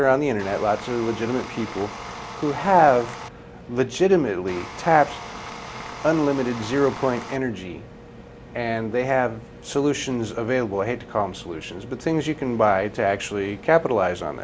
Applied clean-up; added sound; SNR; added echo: none; Tools; 13 dB; none.